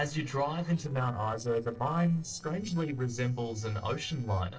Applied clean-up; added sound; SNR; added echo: neural separator model SepFormer DNS4.